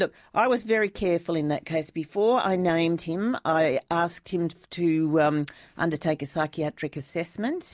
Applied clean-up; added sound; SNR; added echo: none; none; none; none.